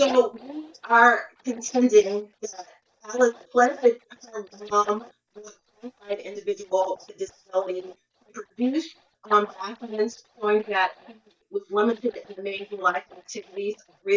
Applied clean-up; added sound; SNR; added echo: neural mask model DeepFilterNet 3.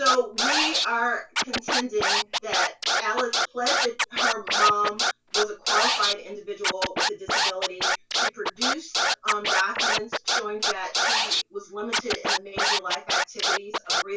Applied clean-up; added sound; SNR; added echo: none; Scratching (performance technique); -3 dB; reverberation time 0.1 s.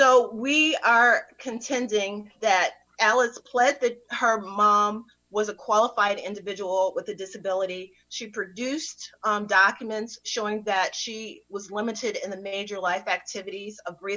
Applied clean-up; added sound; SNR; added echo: none; none; none; none.